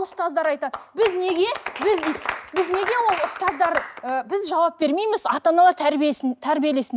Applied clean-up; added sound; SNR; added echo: none; none; none; none.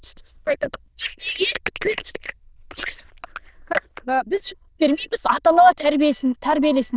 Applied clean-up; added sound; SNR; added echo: neural diffusion model UNIVERSE++.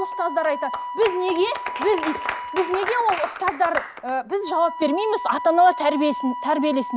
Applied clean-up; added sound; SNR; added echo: none; Wind instrument, woodwind instrument; 10 dB; none.